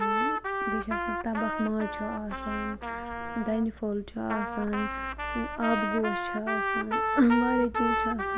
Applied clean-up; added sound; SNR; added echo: none; Trumpet; 1 dB; none.